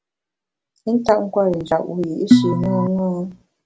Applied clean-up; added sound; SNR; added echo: none; Organ; -3 dB; none.